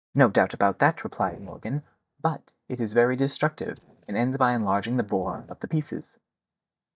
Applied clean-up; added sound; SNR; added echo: neural mask model DeepFilterNet 3.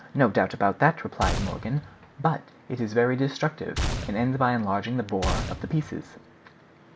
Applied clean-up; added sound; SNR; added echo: none; Gunshot, gunfire; 5 dB; none.